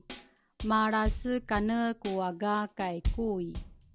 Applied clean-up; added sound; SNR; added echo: none; Drum kit; 7 dB; none.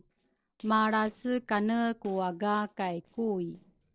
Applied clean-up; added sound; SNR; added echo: neural separator model SepFormer DNS4.